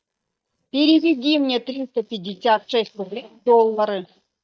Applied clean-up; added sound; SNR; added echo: neural mask model DeepFilterNet 3.